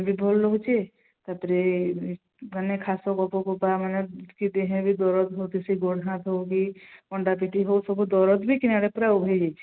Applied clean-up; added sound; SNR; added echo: none; none; none; none.